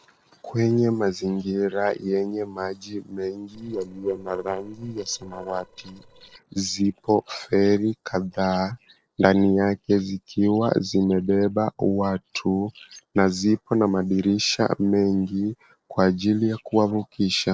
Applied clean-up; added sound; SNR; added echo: neural separator model SepFormer DNS4.